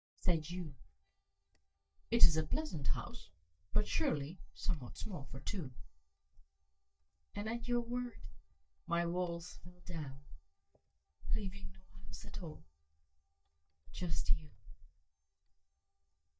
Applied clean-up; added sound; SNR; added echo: neural mask model DeepFilterNet 3.